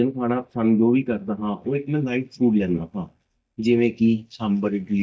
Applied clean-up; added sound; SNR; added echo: neural mask model DeepFilterNet 3.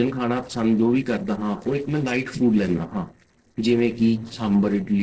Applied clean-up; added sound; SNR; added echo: neural separator model SepFormer DNS4.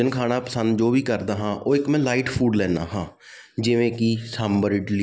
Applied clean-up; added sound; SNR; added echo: none; none; none; none.